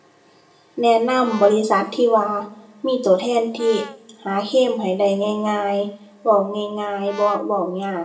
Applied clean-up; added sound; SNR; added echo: none; Brass instrument; 18 dB; reverberation time 0.5 s.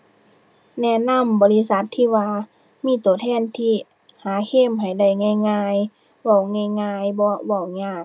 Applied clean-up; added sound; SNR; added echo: none; none; none; none.